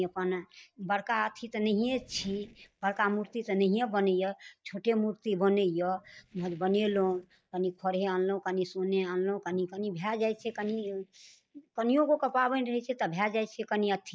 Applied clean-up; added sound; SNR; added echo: neural mask model DeepFilterNet 3.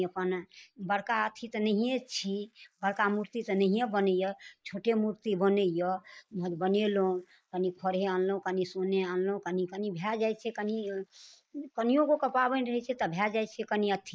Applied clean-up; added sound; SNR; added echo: neural mask model Resemble Enhance denoiser.